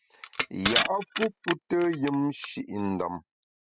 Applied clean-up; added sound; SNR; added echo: classical method spectral subtraction.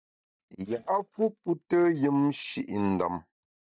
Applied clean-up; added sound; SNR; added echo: neural mask model DeepFilterNet 3.